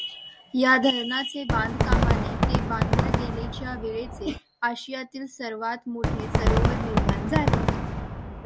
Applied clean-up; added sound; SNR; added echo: none; Fireworks; -3 dB; none.